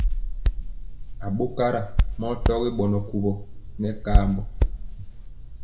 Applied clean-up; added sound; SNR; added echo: none; Hands; -3 dB; reverberation time 0.8 s.